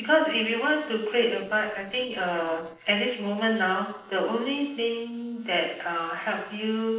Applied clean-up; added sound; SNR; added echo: neural separator model SepFormer DNS4.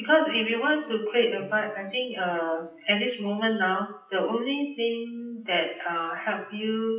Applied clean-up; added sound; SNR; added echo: classical method WPE with log-MMSE.